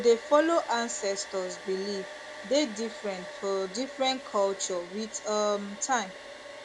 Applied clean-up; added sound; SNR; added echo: none; Domestic sounds, home sounds; 14 dB; none.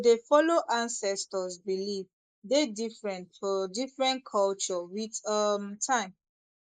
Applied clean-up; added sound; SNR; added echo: neural mask model Resemble Enhance denoiser.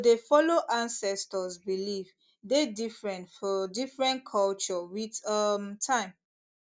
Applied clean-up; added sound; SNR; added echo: none; none; none; none.